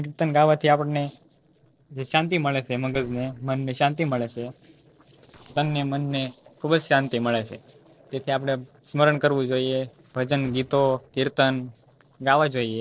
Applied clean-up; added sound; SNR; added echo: neural separator model SepFormer DNS4.